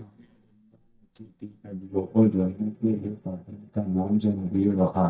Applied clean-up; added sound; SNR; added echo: neural mask model DeepFilterNet 3.